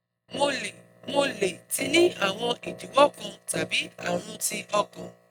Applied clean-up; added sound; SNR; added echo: neural mask model RNNoise.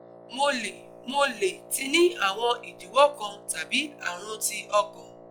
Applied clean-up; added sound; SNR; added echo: classical method log-MMSE.